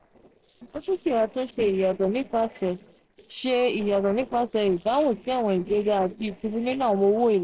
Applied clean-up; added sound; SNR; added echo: neural separator model SepFormer DNS4.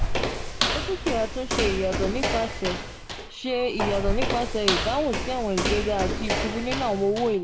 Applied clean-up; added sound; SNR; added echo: none; Walk, footsteps; 0 dB; none.